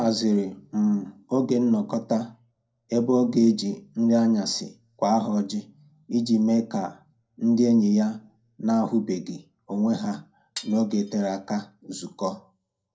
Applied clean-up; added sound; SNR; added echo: none; Glass; 18 dB; reverberation time 0.2 s.